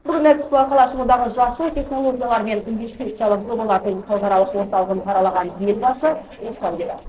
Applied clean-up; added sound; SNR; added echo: neural separator model SepFormer DNS4.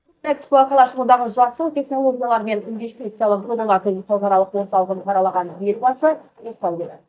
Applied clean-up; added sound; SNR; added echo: neural mask model DeepFilterNet 3.